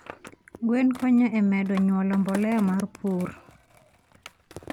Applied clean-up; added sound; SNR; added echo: none; Skateboard; 19 dB; none.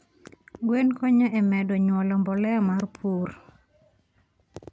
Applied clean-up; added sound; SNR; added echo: none; none; none; none.